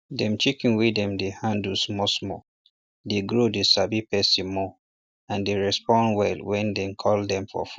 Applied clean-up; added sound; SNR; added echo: none; none; none; none.